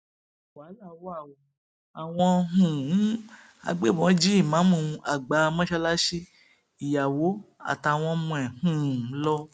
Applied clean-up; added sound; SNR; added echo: none; none; none; none.